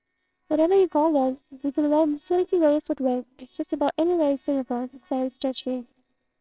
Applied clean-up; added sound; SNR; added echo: neural separator model SepFormer WHAMR!.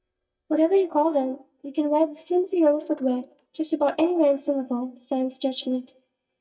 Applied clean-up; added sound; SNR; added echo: neural mask model DeepFilterNet 3.